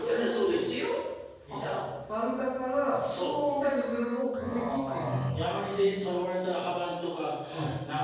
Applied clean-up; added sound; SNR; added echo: none; Alarm; 19 dB; reverberation time 1.3 s.